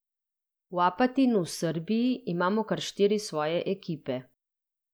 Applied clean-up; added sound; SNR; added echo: none; none; none; none.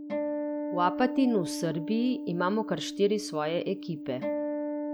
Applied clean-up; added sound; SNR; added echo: none; Acoustic guitar; 4 dB; none.